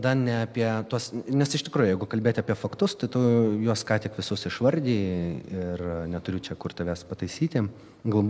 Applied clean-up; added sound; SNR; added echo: none; none; none; none.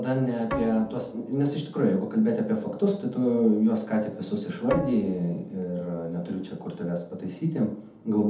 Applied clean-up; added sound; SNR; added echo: none; Bowed string instrument; 13 dB; reverberation time 0.6 s.